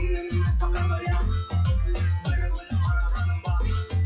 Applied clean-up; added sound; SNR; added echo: classical method log-MMSE.